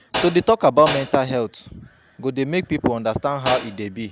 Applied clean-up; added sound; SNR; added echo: none; Hi-hat; 6 dB; none.